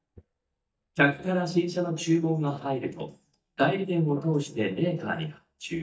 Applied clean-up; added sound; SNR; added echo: neural mask model DeepFilterNet 3.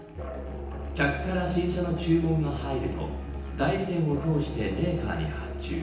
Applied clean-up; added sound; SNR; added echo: none; Musical instrument; 7 dB; reverberation time 0.9 s.